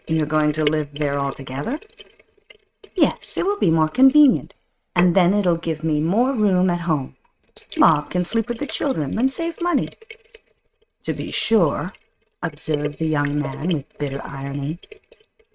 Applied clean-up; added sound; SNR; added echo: neural mask model RNNoise.